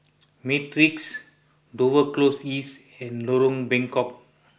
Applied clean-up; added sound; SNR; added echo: none; none; none; none.